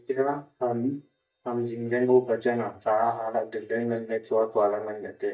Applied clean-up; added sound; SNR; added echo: neural mask model DeepFilterNet 3.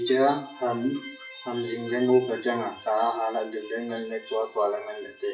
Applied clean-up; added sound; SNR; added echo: classical method WPE with log-MMSE.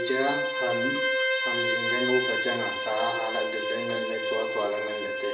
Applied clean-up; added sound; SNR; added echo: none; Bowed string instrument; -3 dB; reverberation time 0.5 s.